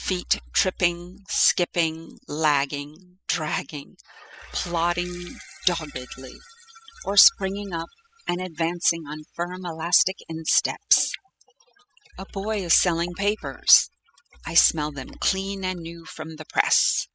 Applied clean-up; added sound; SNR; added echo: classical method spectral subtraction.